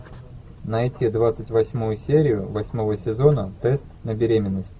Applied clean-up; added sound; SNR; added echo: none; none; none; none.